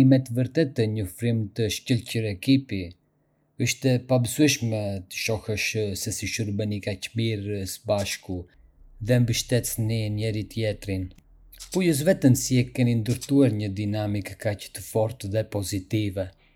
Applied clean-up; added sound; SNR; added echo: none; Rattle (instrument); 18 dB; none.